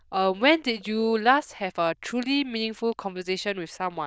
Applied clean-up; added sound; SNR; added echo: neural diffusion model UNIVERSE++.